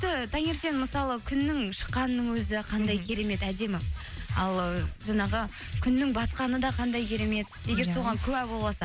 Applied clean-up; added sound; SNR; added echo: none; none; none; none.